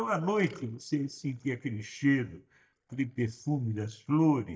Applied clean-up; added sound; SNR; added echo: neural mask model DeepFilterNet 3.